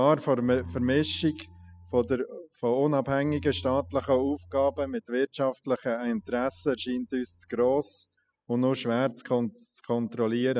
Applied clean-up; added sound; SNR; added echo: classical method spectral subtraction.